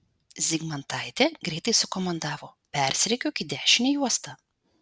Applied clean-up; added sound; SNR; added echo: none; none; none; none.